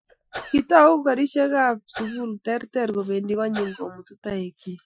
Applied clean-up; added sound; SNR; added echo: classical method Wiener filter.